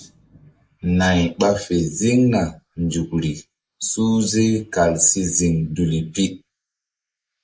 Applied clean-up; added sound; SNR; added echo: neural mask model Resemble Enhance denoiser.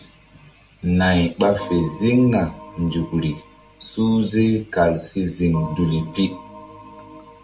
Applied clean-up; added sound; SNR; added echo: none; Organ; 20 dB; none.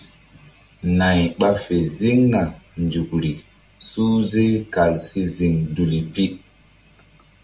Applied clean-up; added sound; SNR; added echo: none; none; none; none.